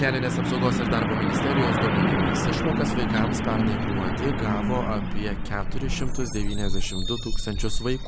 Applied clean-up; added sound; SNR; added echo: none; Truck; -5 dB; none.